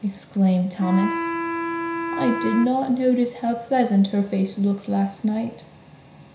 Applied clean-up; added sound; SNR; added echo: none; Wind instrument, woodwind instrument; 6 dB; reverberation time 0.5 s.